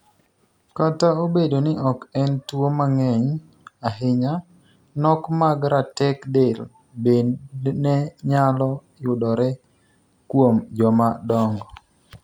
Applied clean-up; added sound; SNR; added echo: none; none; none; none.